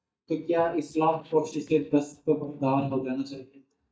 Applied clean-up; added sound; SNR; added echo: neural mask model DeepFilterNet 3.